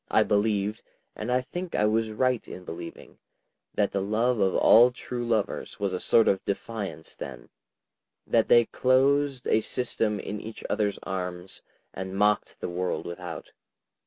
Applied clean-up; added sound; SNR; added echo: none; none; none; none.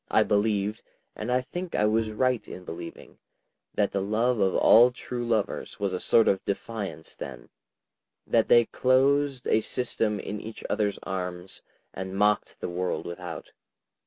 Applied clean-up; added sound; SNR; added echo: none; Bowed string instrument; 16 dB; none.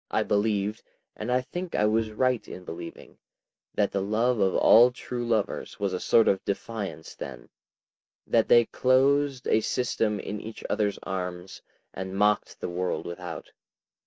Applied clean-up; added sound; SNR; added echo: neural mask model DeepFilterNet 3.